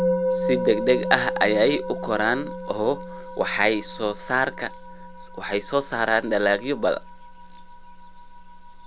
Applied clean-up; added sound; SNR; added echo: none; Musical instrument; 6 dB; none.